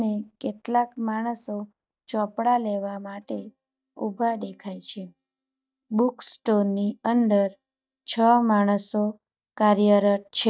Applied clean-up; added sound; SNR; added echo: neural mask model DeepFilterNet 3.